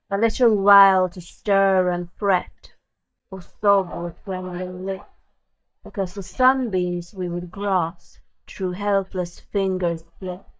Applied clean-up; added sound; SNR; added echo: neural mask model DeepFilterNet 3.